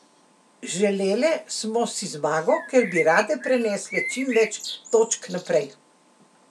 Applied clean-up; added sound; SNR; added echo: none; Bird; 10 dB; none.